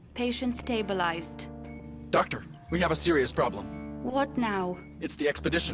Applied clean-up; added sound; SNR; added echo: none; none; none; none.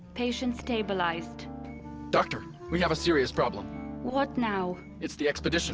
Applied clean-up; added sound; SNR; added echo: none; Wind instrument, woodwind instrument; 17 dB; none.